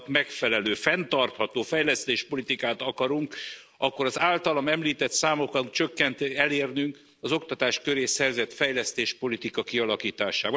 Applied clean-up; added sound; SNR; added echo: none; none; none; none.